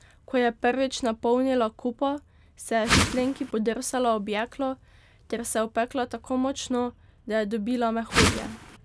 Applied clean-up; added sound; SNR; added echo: none; Whoosh, swoosh, swish; -3 dB; none.